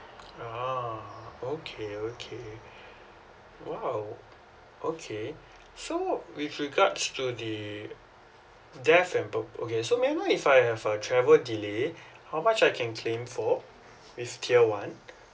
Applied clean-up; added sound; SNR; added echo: none; none; none; none.